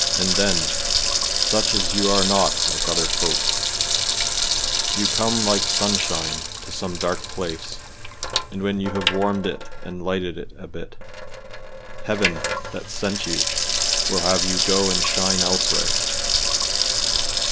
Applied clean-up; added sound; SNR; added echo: none; Sink (filling or washing) / Water tap, faucet; -4 dB; none.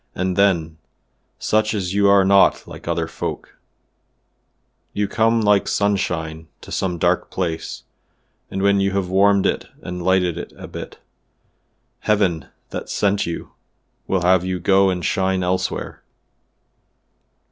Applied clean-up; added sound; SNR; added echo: none; none; none; none.